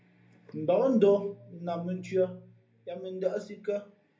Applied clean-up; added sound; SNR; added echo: none; none; none; reverberation time 0.3 s.